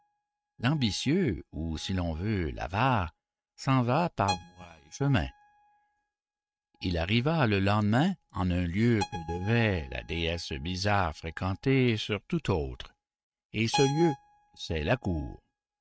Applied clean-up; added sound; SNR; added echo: neural mask model RNNoise.